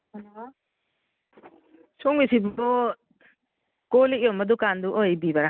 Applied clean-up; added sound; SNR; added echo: none; none; none; none.